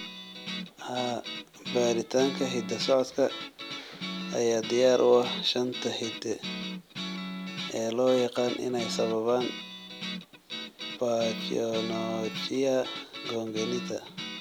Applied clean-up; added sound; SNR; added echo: none; Guitar; 9 dB; none.